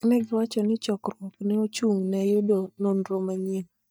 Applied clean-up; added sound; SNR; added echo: neural mask model DeepFilterNet 3.